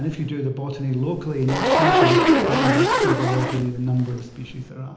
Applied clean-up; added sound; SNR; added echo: none; Zipper (clothing); -3 dB; reverberation time 0.9 s.